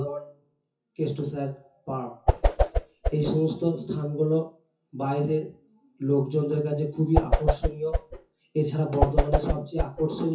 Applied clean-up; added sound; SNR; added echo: classical method WPE with log-MMSE.